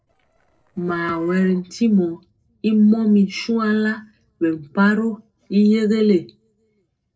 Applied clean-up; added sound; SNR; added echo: neural separator model SepFormer DNS4.